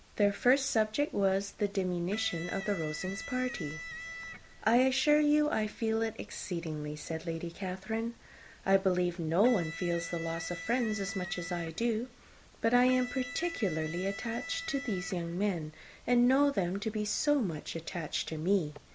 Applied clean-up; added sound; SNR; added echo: none; Electric guitar; 12 dB; none.